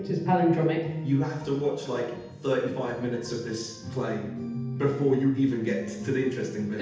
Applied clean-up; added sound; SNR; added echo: none; none; none; reverberation time 0.8 s.